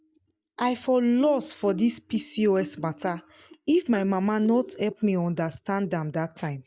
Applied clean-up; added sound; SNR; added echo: neural mask model DeepFilterNet 3.